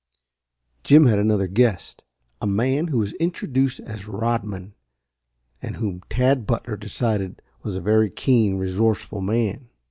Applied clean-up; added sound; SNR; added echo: none; none; none; none.